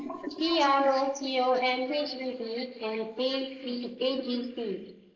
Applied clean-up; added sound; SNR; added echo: neural mask model Resemble Enhance denoiser.